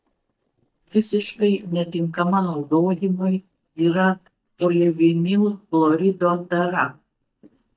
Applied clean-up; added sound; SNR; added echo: neural mask model DeepFilterNet 3.